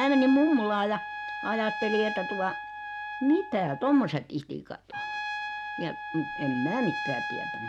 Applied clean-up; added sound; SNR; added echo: none; Trumpet; 7 dB; none.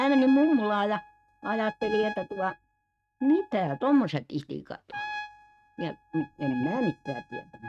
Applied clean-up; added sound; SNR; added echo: neural mask model RNNoise.